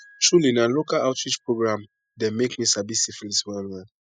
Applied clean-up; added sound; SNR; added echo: classical method spectral subtraction.